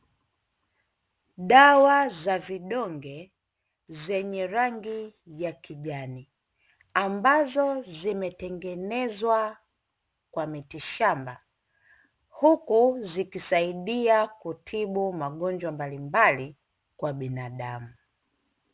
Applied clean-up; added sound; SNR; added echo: none; none; none; none.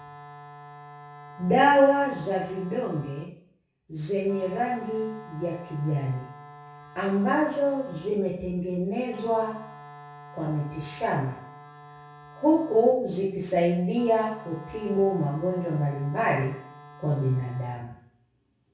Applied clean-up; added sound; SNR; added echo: none; Wind instrument, woodwind instrument; 20 dB; reverberation time 0.6 s.